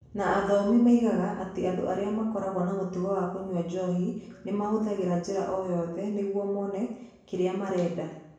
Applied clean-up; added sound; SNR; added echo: none; none; none; reverberation time 0.7 s.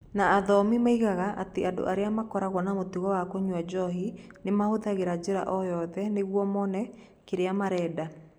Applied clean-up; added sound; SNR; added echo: none; none; none; none.